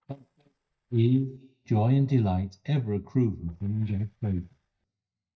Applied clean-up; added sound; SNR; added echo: neural mask model DeepFilterNet 3.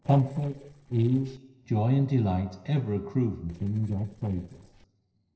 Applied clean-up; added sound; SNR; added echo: neural separator model SepFormer DNS4.